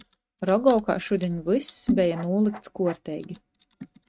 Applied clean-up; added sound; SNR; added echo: neural mask model RNNoise.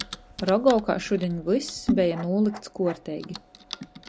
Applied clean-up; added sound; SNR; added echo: none; Typing; 10 dB; none.